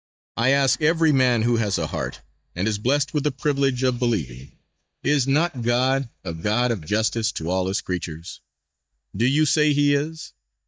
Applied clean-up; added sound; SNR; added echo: neural mask model DeepFilterNet 3.